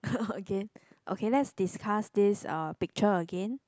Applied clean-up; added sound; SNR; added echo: none; none; none; none.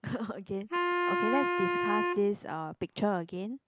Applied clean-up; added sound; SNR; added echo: none; Wind instrument, woodwind instrument; -1 dB; none.